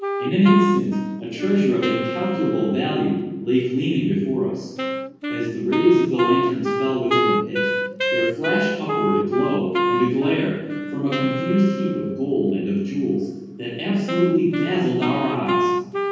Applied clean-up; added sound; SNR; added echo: none; Wind instrument, woodwind instrument; 4 dB; reverberation time 1.3 s.